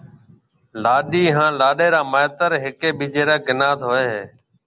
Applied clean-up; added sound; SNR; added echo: none; none; none; none.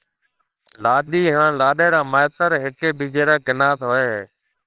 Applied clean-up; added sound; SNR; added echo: neural separator model SepFormer WHAMR!.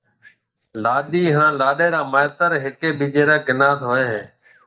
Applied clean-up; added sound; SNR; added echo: neural mask model DeepFilterNet 3.